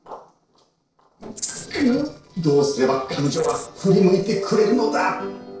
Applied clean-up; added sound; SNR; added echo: neural separator model SepFormer DNS4.